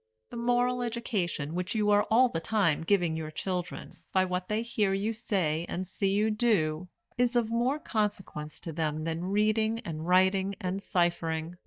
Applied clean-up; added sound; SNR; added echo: neural mask model DeepFilterNet 3.